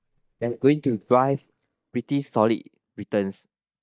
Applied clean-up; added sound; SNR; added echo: neural mask model DeepFilterNet 3.